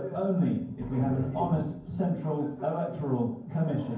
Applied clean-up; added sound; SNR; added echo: none; Growling; 15 dB; reverberation time 0.9 s.